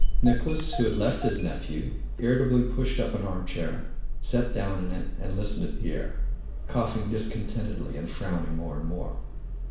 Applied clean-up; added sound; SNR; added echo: none; Engine starting / Car; -2 dB; reverberation time 0.7 s.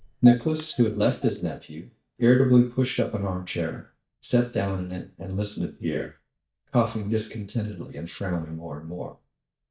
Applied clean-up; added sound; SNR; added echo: neural mask model DeepFilterNet 3.